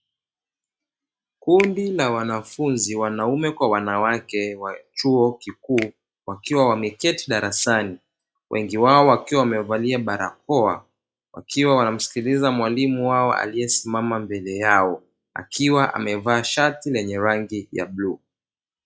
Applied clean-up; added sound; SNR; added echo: classical method log-MMSE.